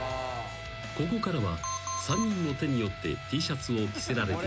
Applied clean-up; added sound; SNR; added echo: none; Trumpet; 14 dB; none.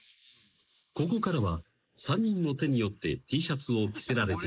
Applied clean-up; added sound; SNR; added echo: neural mask model Resemble Enhance denoiser.